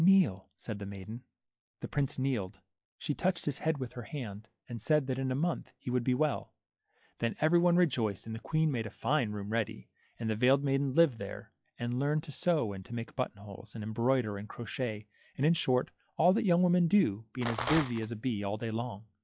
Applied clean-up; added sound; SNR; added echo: classical method log-MMSE.